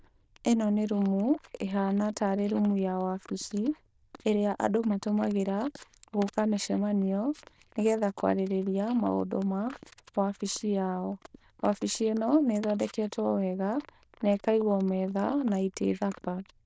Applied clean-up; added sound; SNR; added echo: neural diffusion model UNIVERSE++.